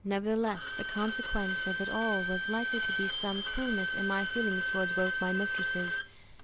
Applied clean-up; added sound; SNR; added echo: none; Bowed string instrument; -1 dB; none.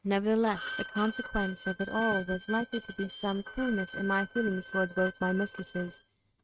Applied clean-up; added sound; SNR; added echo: neural mask model RNNoise.